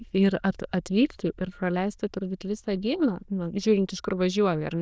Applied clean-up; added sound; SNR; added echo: neural diffusion model UNIVERSE++.